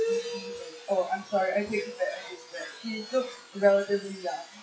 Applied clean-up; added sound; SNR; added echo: classical method WPE with log-MMSE.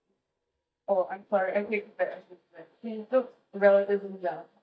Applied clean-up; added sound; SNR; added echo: neural mask model DeepFilterNet 3.